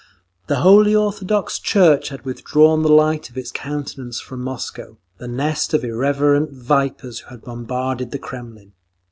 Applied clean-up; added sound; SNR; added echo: none; none; none; none.